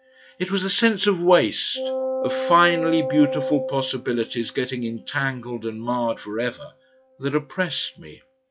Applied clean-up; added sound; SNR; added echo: classical method log-MMSE.